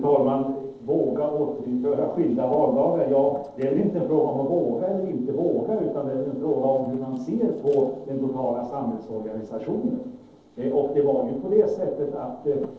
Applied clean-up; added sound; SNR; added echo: neural separator model SepFormer DNS4.